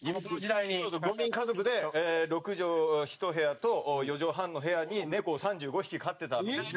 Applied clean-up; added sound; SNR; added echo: neural mask model Resemble Enhance denoiser.